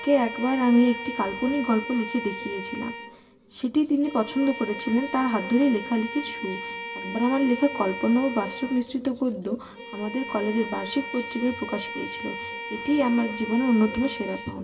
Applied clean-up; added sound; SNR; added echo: none; Bowed string instrument; 11 dB; reverberation time 2.5 s.